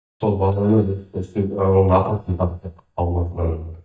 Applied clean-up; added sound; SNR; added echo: neural mask model DeepFilterNet 3.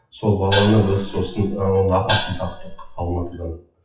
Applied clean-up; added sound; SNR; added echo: classical method WPE with log-MMSE.